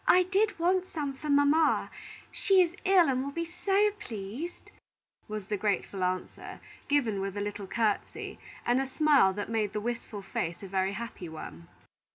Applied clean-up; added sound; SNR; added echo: none; none; none; none.